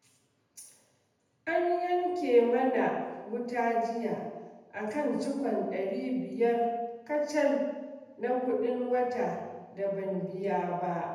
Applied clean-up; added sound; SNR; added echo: none; none; none; reverberation time 1.0 s.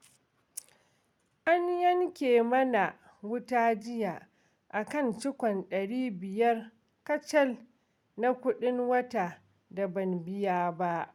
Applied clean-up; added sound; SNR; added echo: none; none; none; none.